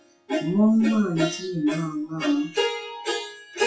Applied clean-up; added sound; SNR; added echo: classical method WPE with log-MMSE.